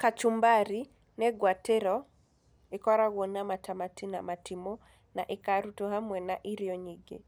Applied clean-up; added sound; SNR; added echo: none; none; none; none.